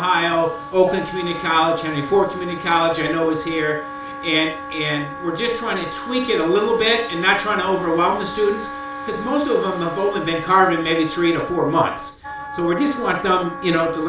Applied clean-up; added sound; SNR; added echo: none; Wind instrument, woodwind instrument; 11 dB; reverberation time 0.4 s.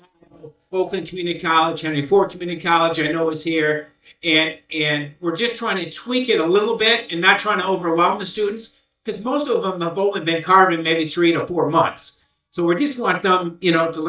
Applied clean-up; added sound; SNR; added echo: neural mask model DeepFilterNet 3.